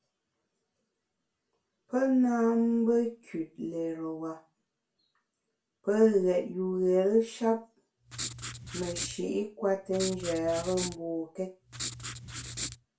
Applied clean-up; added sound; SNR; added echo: none; Writing; 8 dB; reverberation time 0.3 s.